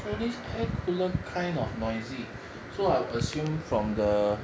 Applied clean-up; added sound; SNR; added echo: none; none; none; none.